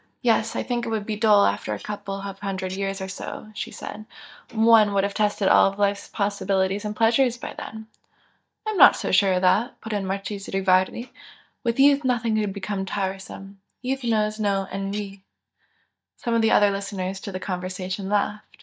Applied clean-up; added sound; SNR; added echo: neural mask model DeepFilterNet 3.